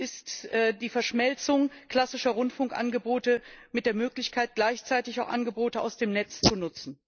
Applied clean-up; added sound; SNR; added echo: neural mask model Resemble Enhance denoiser.